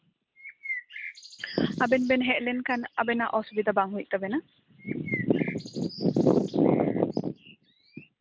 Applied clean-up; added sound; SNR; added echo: none; Bird; 15 dB; none.